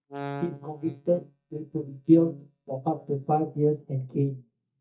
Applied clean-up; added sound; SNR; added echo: neural mask model DeepFilterNet 3.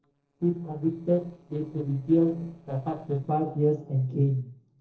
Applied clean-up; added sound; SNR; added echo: neural separator model SepFormer DNS4.